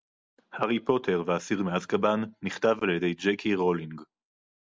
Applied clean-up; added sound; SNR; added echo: none; none; none; none.